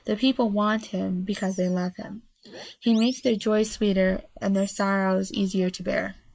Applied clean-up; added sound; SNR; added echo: neural mask model Resemble Enhance denoiser.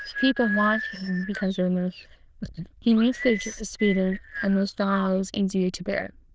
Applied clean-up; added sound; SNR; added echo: neural diffusion model UNIVERSE++.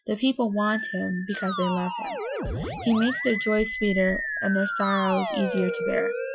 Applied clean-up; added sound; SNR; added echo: classical method Wiener filter.